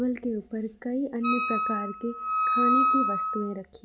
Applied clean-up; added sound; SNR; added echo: none; Wind instrument, woodwind instrument; -3 dB; none.